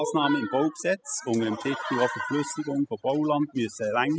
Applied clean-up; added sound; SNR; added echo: classical method spectral subtraction.